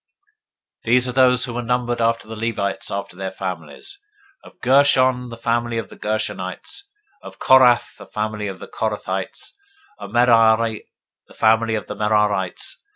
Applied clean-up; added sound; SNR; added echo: none; none; none; none.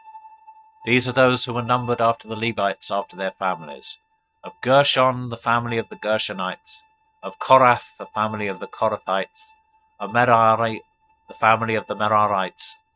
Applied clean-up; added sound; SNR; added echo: neural mask model RNNoise.